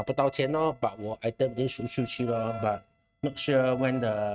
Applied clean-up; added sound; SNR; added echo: neural mask model RNNoise.